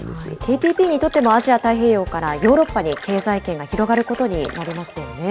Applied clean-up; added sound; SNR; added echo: none; Splash, splatter; 16 dB; none.